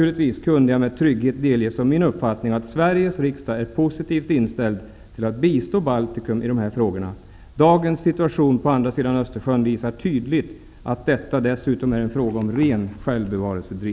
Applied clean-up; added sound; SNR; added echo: none; none; none; none.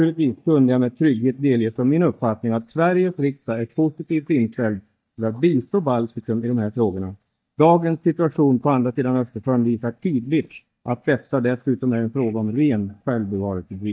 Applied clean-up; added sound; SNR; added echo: neural mask model DeepFilterNet 3.